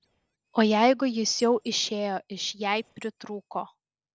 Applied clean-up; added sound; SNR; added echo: neural separator model SepFormer DNS4.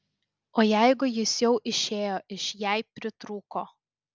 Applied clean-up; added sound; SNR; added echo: none; none; none; none.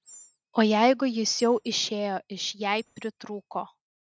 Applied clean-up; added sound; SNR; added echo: neural mask model RNNoise.